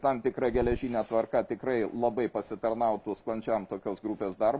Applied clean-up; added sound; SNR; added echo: none; none; none; none.